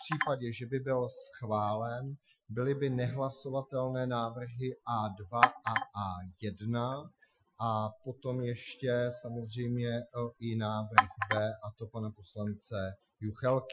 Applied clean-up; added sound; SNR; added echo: classical method Wiener filter.